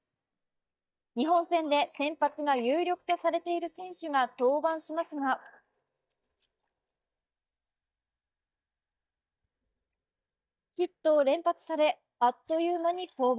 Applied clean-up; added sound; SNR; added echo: neural mask model DeepFilterNet 3.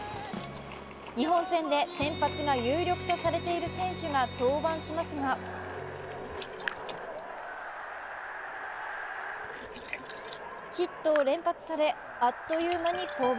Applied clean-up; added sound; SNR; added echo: none; Liquid; 20 dB; none.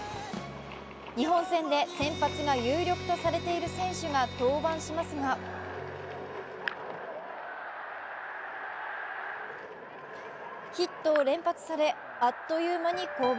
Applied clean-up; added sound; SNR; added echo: none; none; none; none.